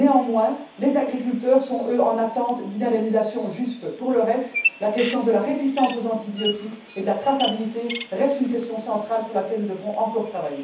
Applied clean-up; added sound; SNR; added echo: none; Bird vocalization, bird call, bird song; 13 dB; reverberation time 0.7 s.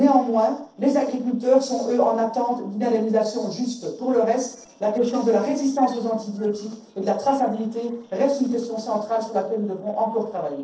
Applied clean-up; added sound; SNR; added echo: neural separator model SepFormer DNS4.